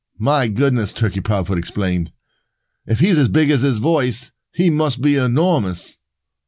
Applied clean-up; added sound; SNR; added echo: none; none; none; none.